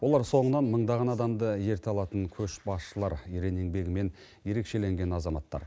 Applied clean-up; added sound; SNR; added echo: none; none; none; none.